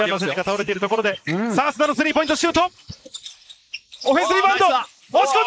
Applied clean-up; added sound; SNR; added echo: neural mask model Resemble Enhance denoiser.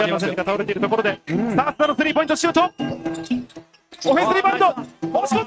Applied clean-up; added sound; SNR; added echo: neural mask model RNNoise.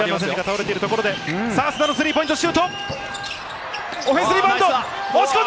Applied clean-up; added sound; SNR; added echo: none; none; none; none.